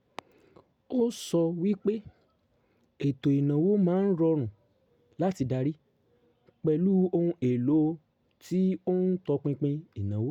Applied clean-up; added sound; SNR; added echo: none; none; none; none.